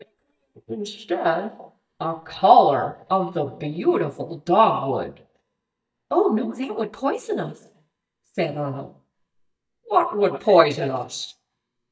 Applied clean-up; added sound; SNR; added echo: neural mask model DeepFilterNet 3.